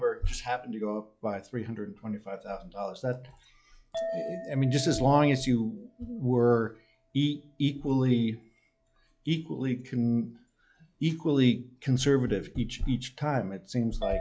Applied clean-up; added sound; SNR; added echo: classical method log-MMSE.